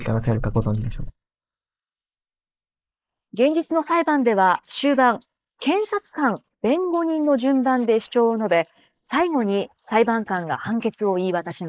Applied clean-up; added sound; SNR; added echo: neural mask model Resemble Enhance denoiser.